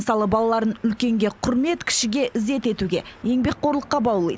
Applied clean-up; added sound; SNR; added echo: none; none; none; none.